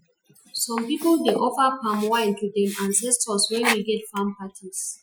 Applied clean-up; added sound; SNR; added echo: classical method Wiener filter.